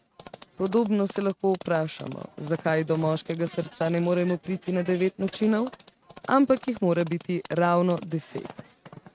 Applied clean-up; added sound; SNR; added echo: neural mask model RNNoise.